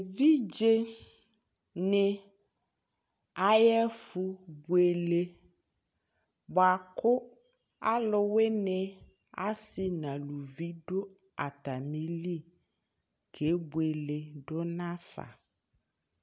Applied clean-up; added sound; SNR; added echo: none; none; none; none.